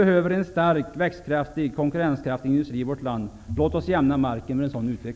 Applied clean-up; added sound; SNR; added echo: none; none; none; none.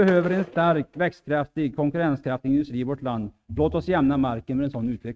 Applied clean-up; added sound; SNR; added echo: neural mask model RNNoise.